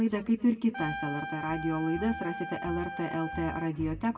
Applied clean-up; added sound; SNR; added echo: none; Trumpet; 8 dB; reverberation time 1.8 s.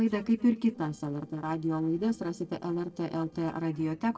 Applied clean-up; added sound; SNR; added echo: neural separator model SepFormer DNS4.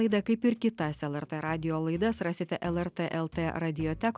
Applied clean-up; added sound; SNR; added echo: none; none; none; none.